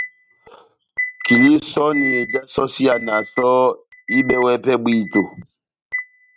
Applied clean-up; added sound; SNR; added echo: neural mask model RNNoise.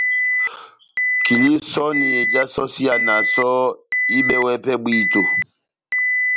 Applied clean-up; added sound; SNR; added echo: none; Alarm; -1 dB; none.